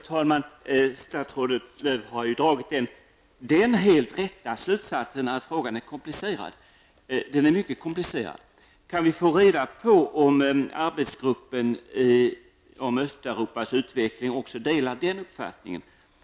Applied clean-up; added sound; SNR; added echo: none; none; none; none.